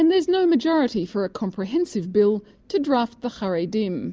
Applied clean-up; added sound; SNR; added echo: none; none; none; none.